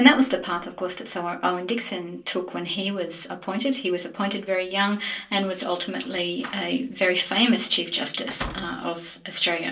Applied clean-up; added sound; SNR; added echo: neural separator model SepFormer DNS4.